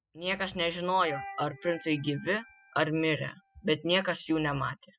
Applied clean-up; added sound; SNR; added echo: classical method spectral subtraction.